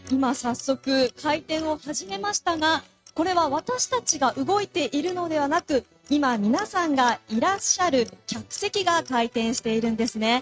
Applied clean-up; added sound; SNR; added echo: neural mask model RNNoise.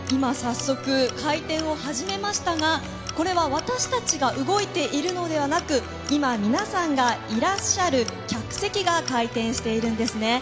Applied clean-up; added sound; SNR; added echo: none; Clock; 16 dB; none.